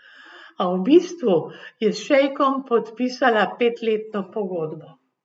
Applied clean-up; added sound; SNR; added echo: none; none; none; none.